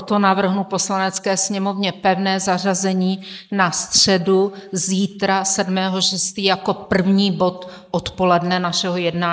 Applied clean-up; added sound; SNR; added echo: neural mask model Resemble Enhance denoiser.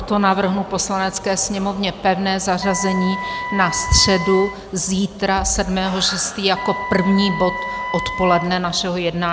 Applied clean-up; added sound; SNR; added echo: none; Wind instrument, woodwind instrument; 8 dB; none.